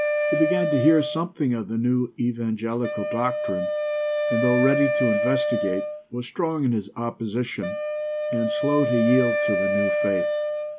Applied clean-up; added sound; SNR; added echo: none; Wind instrument, woodwind instrument; 1 dB; none.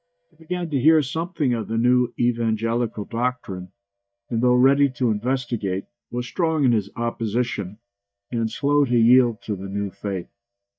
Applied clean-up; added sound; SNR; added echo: neural mask model DeepFilterNet 3.